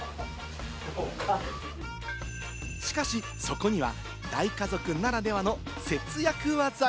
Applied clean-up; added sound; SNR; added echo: none; none; none; none.